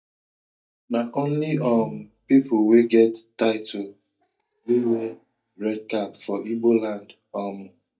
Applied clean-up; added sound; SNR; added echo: neural mask model DeepFilterNet 3.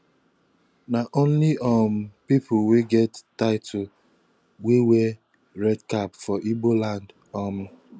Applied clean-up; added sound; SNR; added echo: none; none; none; none.